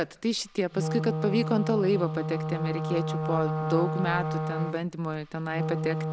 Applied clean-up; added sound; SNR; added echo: none; Wind instrument, woodwind instrument; 2 dB; none.